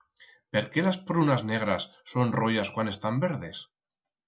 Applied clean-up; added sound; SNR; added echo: none; none; none; none.